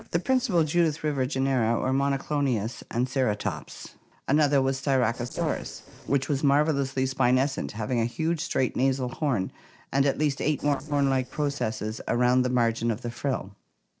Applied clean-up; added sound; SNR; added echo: neural separator model SepFormer DNS4.